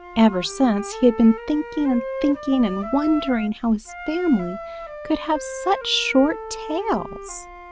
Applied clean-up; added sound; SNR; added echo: none; Wind instrument, woodwind instrument; 12 dB; none.